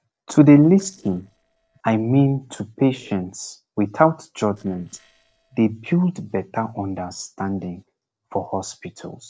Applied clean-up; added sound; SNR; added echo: neural separator model SepFormer DNS4.